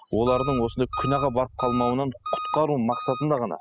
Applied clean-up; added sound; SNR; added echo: classical method spectral subtraction.